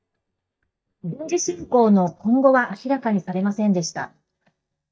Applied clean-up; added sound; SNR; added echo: neural mask model DeepFilterNet 3.